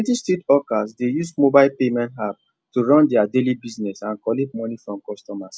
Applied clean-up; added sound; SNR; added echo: none; none; none; none.